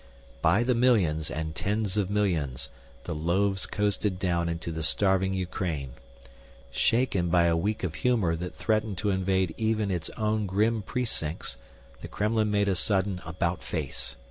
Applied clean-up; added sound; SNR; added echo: none; none; none; none.